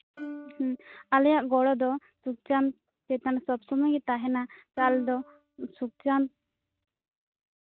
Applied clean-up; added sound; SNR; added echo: neural mask model RNNoise.